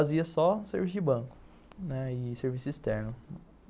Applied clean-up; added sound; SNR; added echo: none; none; none; none.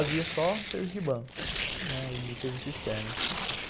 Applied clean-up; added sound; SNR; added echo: none; Tearing; 0 dB; none.